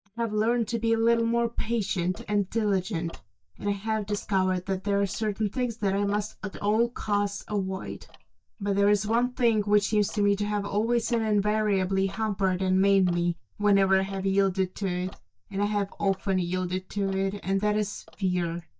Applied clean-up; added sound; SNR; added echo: neural mask model DeepFilterNet 3.